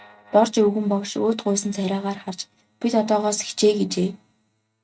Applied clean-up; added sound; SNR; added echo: neural mask model RNNoise.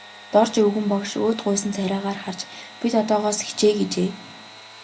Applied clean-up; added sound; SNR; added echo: none; Sawing / Engine; 20 dB; none.